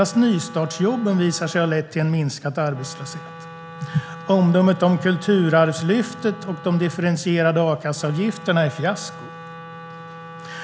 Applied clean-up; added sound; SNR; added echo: none; Wind instrument, woodwind instrument; 17 dB; none.